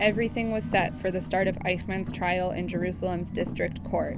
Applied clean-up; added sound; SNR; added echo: none; Car; 9 dB; none.